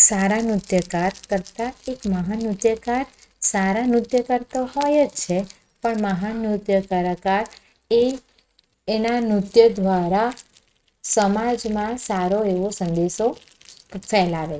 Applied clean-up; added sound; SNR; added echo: neural mask model RNNoise.